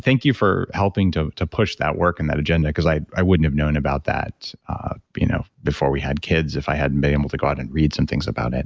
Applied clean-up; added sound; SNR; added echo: none; none; none; none.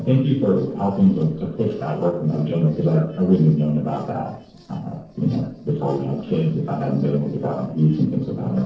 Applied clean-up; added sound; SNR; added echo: neural separator model SepFormer DNS4.